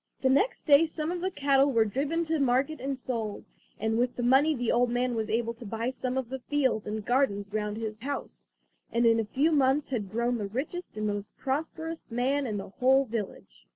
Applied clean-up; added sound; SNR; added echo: none; none; none; none.